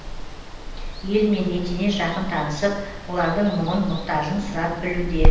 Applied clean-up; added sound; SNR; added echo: none; Water; 1 dB; reverberation time 0.9 s.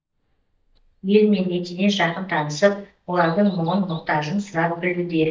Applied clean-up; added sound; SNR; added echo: neural mask model DeepFilterNet 3.